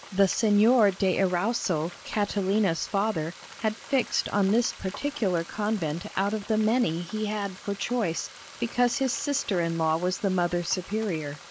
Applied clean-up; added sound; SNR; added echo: none; Frying (food); 18 dB; none.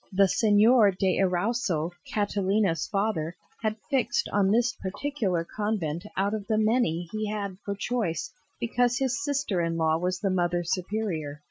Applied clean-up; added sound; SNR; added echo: classical method Wiener filter.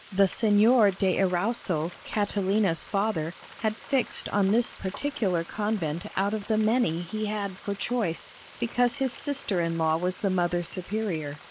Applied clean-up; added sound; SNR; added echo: neural mask model Resemble Enhance denoiser.